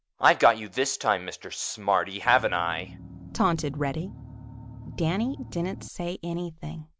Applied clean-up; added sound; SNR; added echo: none; Engine; 14 dB; none.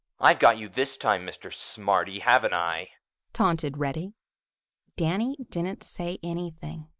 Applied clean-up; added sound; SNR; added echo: neural mask model Resemble Enhance denoiser.